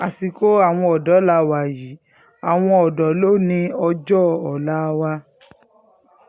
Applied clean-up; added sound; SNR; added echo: none; none; none; none.